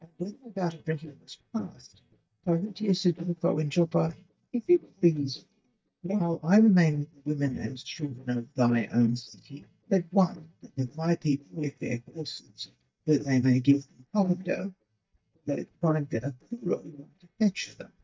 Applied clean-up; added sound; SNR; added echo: neural mask model DeepFilterNet 3.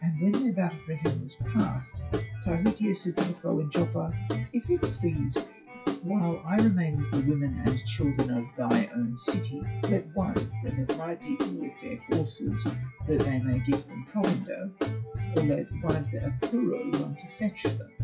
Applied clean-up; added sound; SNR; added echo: classical method WPE with log-MMSE.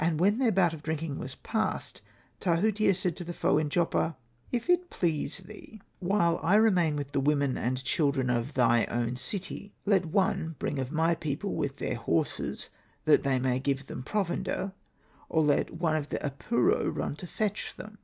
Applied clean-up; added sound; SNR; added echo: none; none; none; none.